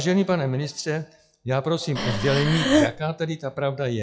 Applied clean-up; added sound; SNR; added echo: classical method log-MMSE.